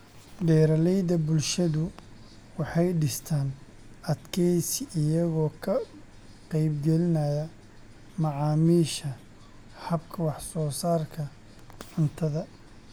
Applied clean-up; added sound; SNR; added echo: none; none; none; none.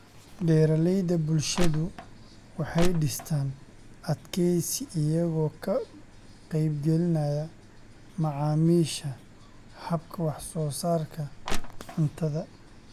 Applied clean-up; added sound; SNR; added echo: none; Crushing; -1 dB; none.